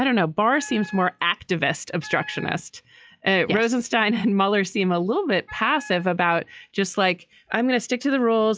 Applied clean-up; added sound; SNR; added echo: classical method log-MMSE.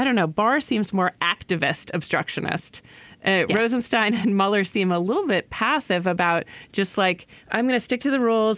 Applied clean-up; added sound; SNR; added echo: none; none; none; none.